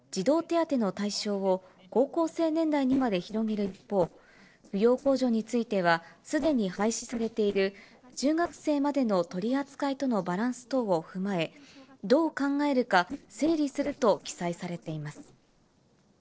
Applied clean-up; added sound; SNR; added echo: neural separator model SepFormer DNS4.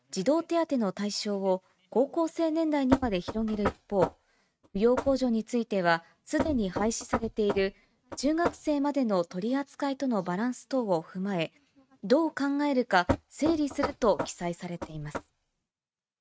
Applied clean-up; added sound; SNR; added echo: neural mask model RNNoise.